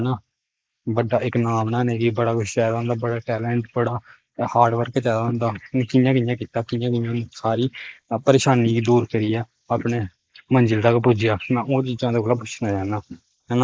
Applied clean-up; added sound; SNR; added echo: neural mask model Resemble Enhance denoiser.